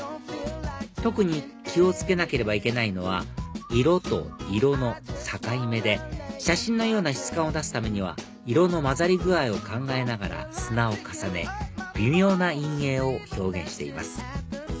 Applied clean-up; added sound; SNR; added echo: none; none; none; none.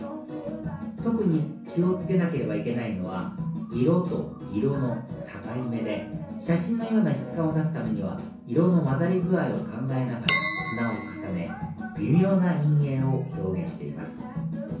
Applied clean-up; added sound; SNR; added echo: none; Chink, clink; 0 dB; reverberation time 0.6 s.